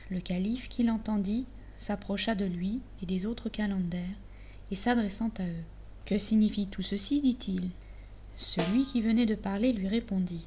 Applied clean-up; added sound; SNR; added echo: none; Snare drum; 11 dB; none.